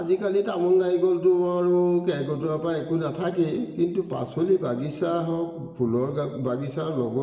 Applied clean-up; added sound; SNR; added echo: none; none; none; reverberation time 1.1 s.